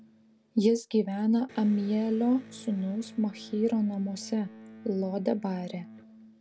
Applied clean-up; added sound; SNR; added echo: none; Electric guitar; 20 dB; none.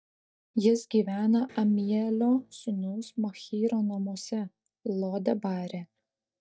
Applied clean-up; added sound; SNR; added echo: neural mask model DeepFilterNet 3.